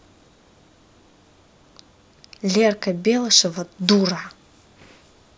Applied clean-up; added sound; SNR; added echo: none; none; none; none.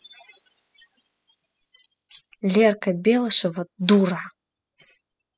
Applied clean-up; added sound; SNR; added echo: classical method spectral subtraction.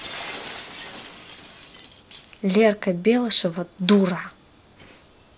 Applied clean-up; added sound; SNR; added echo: none; Shatter; 16 dB; none.